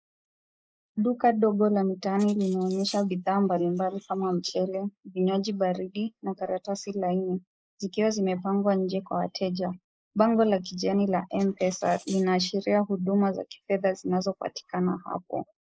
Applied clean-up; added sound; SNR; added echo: neural mask model Resemble Enhance denoiser.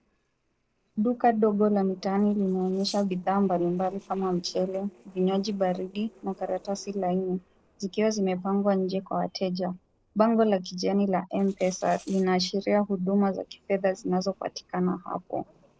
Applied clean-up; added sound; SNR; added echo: neural separator model SepFormer DNS4.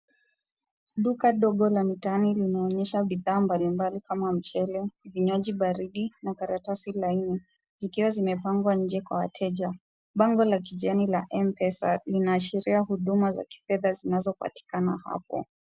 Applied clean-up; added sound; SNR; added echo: none; none; none; none.